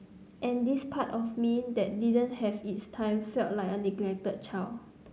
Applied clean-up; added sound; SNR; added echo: none; none; none; none.